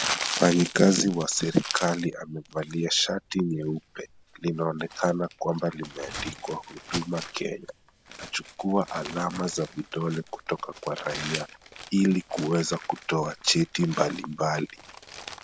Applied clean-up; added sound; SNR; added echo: none; Crumpling, crinkling; 11 dB; none.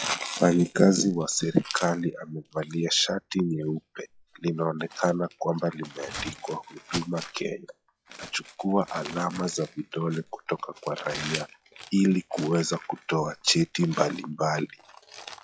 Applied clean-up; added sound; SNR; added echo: classical method log-MMSE.